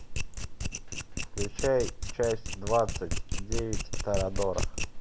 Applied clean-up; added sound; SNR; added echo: none; Domestic sounds, home sounds; -1 dB; none.